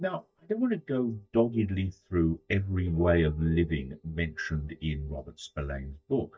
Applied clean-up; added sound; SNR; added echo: neural mask model DeepFilterNet 3.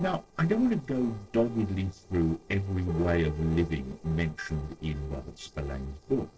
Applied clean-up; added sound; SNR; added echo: neural separator model SepFormer DNS4.